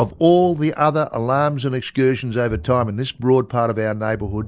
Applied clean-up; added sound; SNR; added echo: none; Ocean; 20 dB; none.